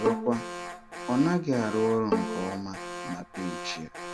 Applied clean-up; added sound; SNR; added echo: none; Bowed string instrument + Alarm; 5 dB; none.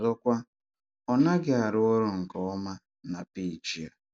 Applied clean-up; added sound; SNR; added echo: none; none; none; none.